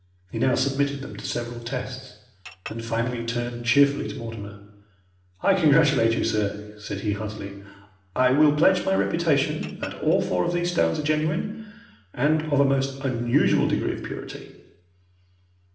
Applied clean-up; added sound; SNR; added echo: none; Chink, clink; 19 dB; reverberation time 0.8 s.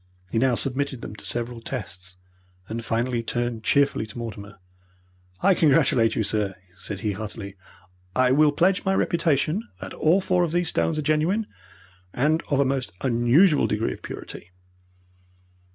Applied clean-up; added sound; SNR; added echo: none; none; none; none.